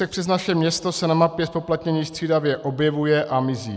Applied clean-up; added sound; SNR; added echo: none; none; none; none.